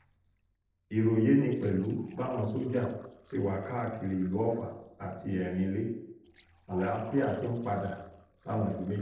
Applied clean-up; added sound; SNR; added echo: neural separator model SepFormer DNS4.